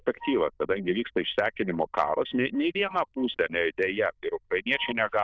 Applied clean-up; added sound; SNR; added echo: neural diffusion model UNIVERSE++.